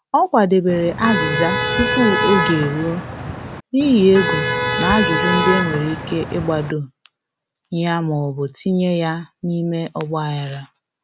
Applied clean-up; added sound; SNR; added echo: none; Motor vehicle (road); 2 dB; none.